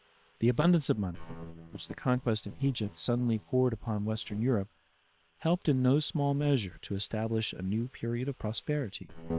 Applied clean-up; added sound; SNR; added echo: neural separator model SepFormer WHAM!.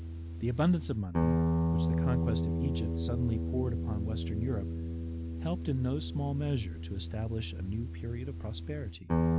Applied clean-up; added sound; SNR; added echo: none; Guitar; -2 dB; none.